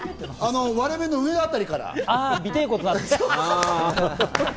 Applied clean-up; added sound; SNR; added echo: none; none; none; none.